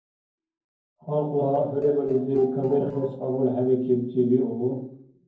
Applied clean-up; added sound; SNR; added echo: neural separator model SepFormer DNS4.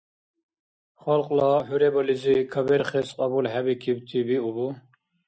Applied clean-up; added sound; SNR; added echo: none; none; none; none.